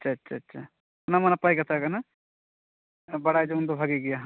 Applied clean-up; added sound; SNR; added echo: none; none; none; none.